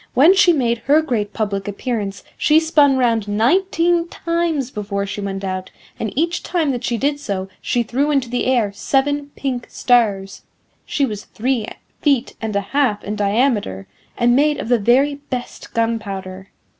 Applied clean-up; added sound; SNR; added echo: none; none; none; none.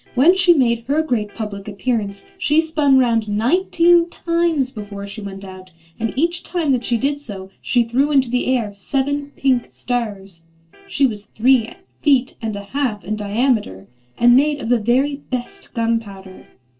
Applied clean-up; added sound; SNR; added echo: neural separator model SepFormer DNS4.